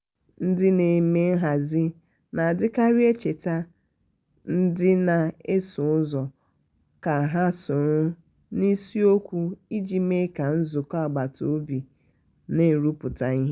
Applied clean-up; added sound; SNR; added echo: none; none; none; none.